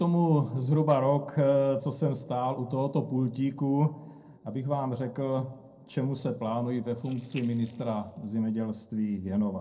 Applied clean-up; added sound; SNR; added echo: neural separator model SepFormer DNS4.